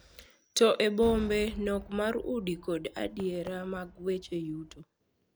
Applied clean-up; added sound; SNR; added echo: none; Cheering / Fireworks; 16 dB; none.